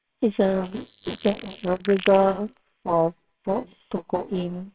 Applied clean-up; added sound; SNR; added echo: neural separator model SepFormer WHAMR!.